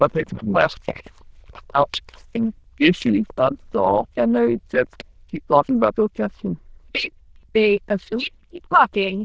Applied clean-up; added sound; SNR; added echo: neural diffusion model UNIVERSE++.